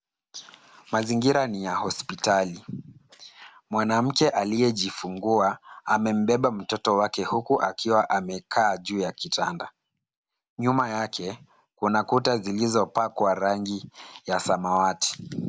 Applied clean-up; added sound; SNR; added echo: none; none; none; none.